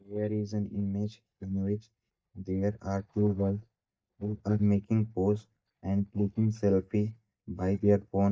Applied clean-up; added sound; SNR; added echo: neural mask model DeepFilterNet 3.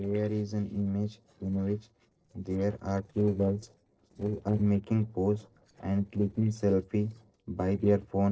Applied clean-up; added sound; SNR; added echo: neural separator model SepFormer DNS4.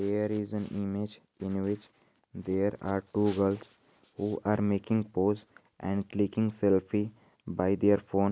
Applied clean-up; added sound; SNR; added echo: none; none; none; none.